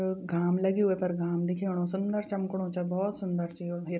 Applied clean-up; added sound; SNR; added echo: none; none; none; none.